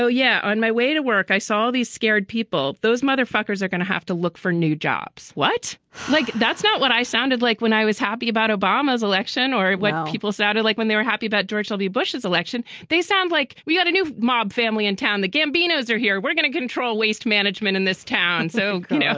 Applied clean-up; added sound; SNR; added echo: none; none; none; none.